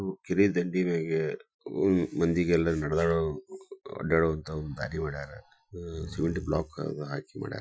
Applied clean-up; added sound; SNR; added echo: classical method Wiener filter.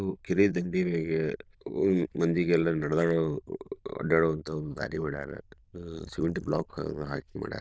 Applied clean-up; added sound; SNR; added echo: neural diffusion model UNIVERSE++.